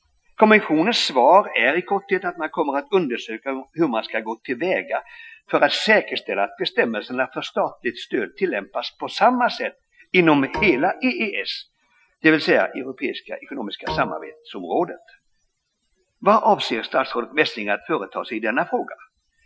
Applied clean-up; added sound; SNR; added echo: classical method Wiener filter.